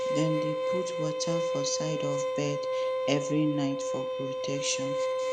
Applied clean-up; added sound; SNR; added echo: none; Bowed string instrument; -2 dB; none.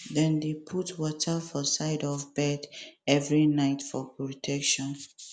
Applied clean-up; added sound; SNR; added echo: none; none; none; none.